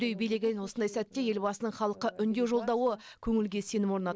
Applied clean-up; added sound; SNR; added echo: none; none; none; none.